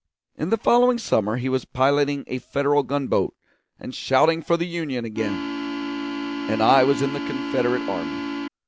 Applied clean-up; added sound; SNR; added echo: none; Organ; 5 dB; none.